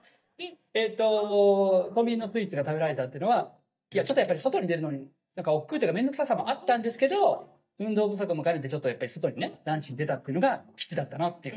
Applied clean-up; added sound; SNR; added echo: neural mask model DeepFilterNet 3.